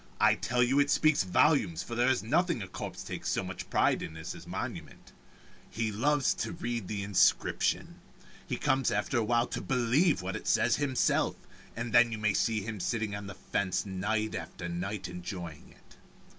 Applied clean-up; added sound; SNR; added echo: none; none; none; none.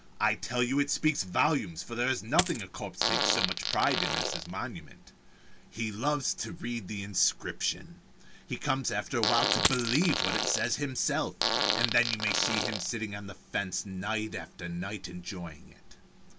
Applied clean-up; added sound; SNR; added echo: none; Fart + Coin (dropping); -1 dB; none.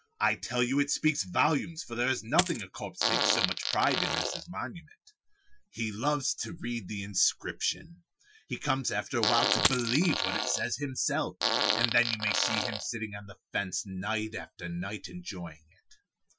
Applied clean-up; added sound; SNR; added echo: classical method Wiener filter.